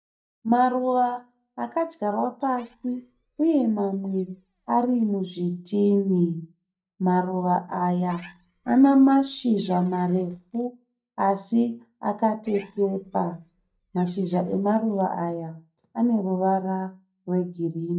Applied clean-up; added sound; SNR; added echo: neural mask model DeepFilterNet 3.